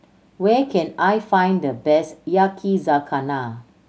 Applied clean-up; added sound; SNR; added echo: none; none; none; none.